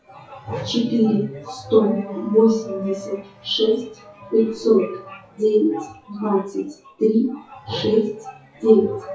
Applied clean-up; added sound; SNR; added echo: classical method WPE with log-MMSE.